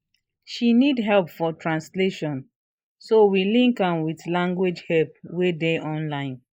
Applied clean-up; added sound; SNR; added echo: neural mask model Resemble Enhance denoiser.